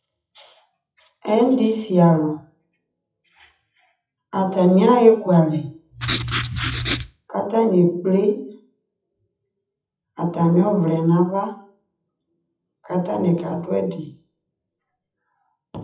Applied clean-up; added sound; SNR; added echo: classical method WPE with log-MMSE.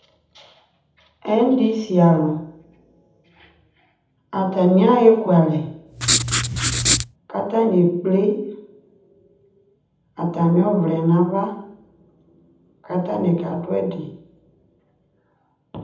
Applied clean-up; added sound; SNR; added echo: none; Writing; -1 dB; reverberation time 0.8 s.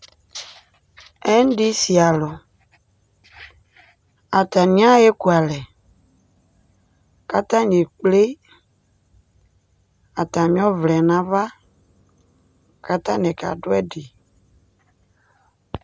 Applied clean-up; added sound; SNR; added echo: none; none; none; none.